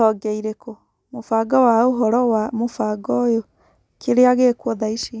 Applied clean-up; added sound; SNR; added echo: none; none; none; none.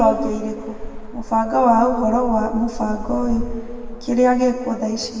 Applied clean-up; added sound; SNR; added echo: none; Traffic noise, roadway noise; 10 dB; reverberation time 2.1 s.